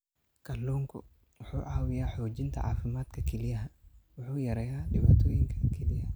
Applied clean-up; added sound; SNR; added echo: none; none; none; none.